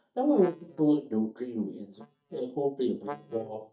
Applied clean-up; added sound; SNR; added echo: neural mask model DeepFilterNet 3.